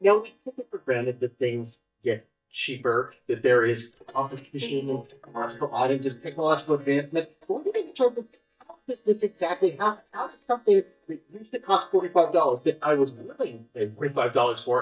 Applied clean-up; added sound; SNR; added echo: neural mask model DeepFilterNet 3.